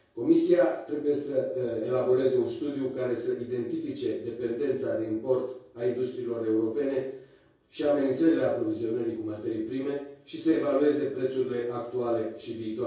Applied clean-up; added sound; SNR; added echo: none; none; none; reverberation time 0.6 s.